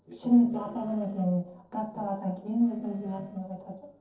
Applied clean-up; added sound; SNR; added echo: neural separator model SepFormer DNS4.